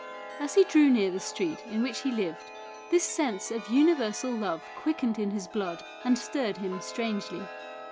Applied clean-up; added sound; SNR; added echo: none; Chime; 14 dB; none.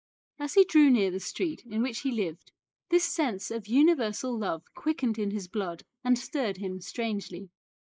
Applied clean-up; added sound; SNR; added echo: neural mask model Resemble Enhance denoiser.